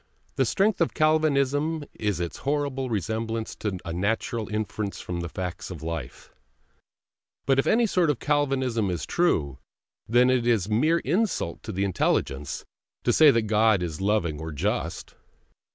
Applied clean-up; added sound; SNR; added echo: none; none; none; none.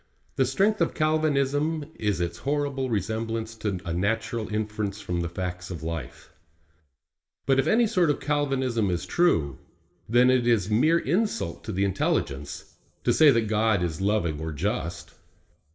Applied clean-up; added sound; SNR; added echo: none; none; none; reverberation time 0.7 s.